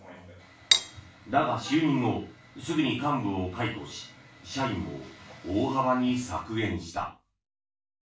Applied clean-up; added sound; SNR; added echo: none; Cutlery, silverware; -3 dB; reverberation time 0.3 s.